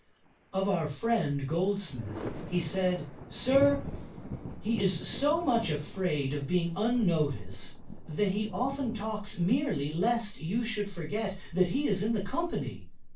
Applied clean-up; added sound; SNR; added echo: none; Thunder; 14 dB; reverberation time 0.2 s.